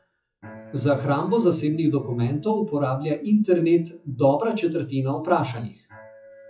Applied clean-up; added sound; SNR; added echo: classical method WPE with log-MMSE.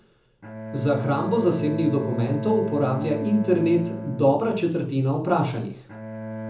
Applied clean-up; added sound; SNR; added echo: none; Bowed string instrument; 9 dB; reverberation time 0.6 s.